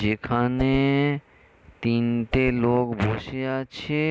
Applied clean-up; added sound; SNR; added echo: none; Whoosh, swoosh, swish; 11 dB; none.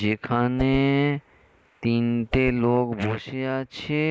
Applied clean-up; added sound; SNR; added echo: neural mask model Resemble Enhance denoiser.